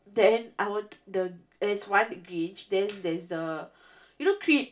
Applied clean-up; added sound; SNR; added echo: none; none; none; reverberation time 0.2 s.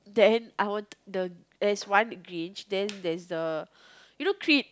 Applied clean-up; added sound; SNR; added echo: none; none; none; none.